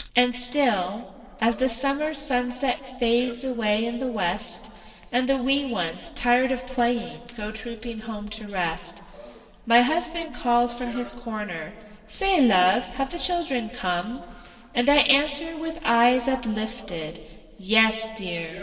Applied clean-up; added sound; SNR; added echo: neural separator model SepFormer DNS4.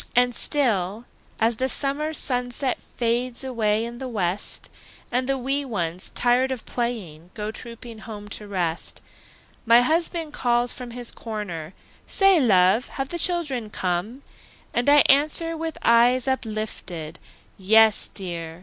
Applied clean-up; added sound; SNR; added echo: none; none; none; none.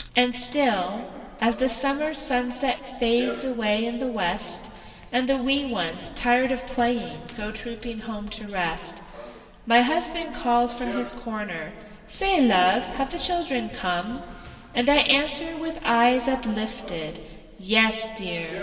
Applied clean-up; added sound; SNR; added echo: none; Run; 20 dB; reverberation time 2.1 s.